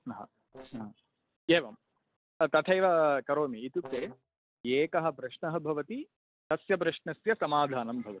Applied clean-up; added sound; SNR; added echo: neural separator model SepFormer DNS4.